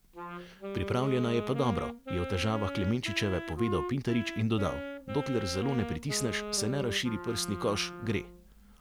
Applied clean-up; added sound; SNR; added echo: none; Wind instrument, woodwind instrument; 7 dB; none.